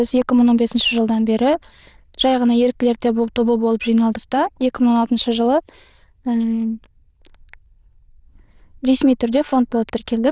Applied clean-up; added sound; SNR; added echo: neural diffusion model UNIVERSE++.